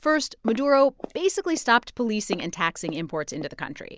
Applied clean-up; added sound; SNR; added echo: none; Walk, footsteps; 15 dB; none.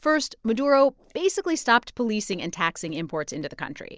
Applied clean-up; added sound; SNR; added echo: neural separator model SepFormer DNS4.